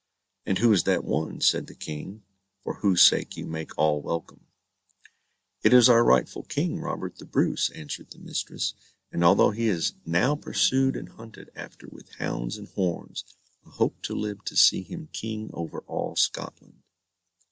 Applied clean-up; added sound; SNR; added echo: none; none; none; none.